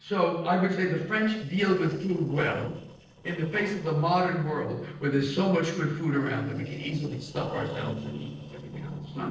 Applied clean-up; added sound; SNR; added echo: neural separator model SepFormer DNS4.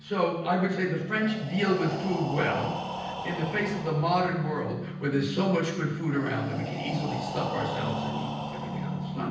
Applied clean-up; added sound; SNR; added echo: none; Breathing; 10 dB; reverberation time 0.9 s.